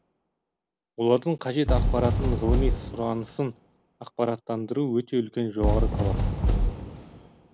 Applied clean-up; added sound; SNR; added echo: none; Fireworks; -1 dB; none.